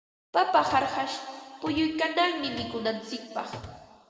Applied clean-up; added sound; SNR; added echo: none; Drawer open or close; 17 dB; reverberation time 1.9 s.